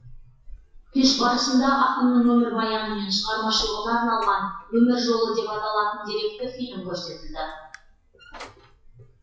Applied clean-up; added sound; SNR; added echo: classical method WPE with log-MMSE.